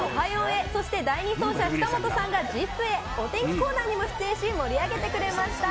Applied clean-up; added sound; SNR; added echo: none; none; none; none.